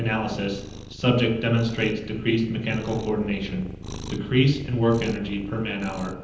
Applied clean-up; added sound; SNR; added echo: none; Cat; 13 dB; reverberation time 0.9 s.